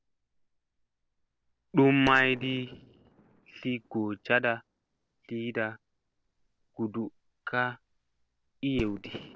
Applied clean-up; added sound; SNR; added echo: neural separator model SepFormer DNS4.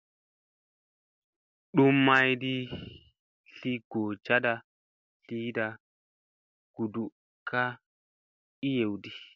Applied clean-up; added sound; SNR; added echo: none; none; none; none.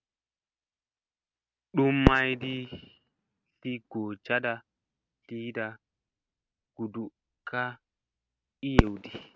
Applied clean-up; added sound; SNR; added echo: neural mask model RNNoise.